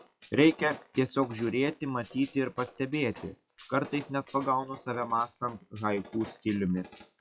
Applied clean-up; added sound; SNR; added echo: classical method log-MMSE.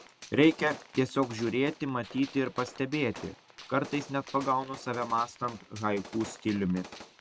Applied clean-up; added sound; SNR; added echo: none; Gunshot, gunfire; 17 dB; none.